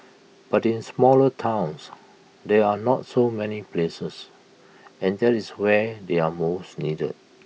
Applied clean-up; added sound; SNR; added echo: none; none; none; none.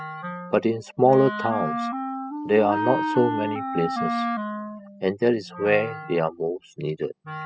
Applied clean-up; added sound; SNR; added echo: classical method spectral subtraction.